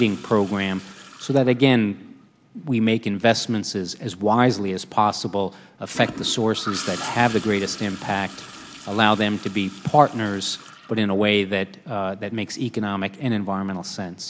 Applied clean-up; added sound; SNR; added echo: none; Toilet flush / Gurgling; 18 dB; none.